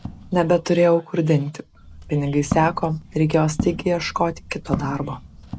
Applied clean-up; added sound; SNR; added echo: none; Walk, footsteps; 11 dB; none.